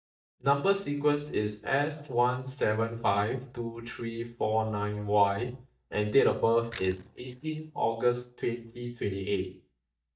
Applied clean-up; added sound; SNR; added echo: neural mask model DeepFilterNet 3.